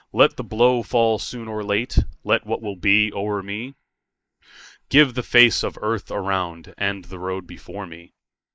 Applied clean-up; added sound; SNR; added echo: neural mask model Resemble Enhance denoiser.